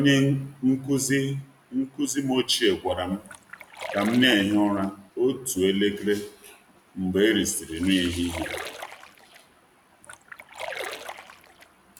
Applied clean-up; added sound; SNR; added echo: none; Splash, splatter; 13 dB; none.